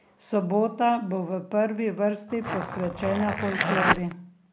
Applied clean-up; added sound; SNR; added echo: none; Zipper (clothing); 1 dB; none.